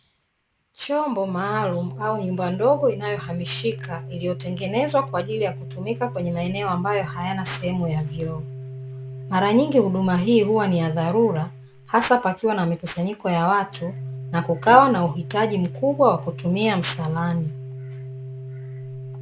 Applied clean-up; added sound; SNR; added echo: none; Organ; 12 dB; none.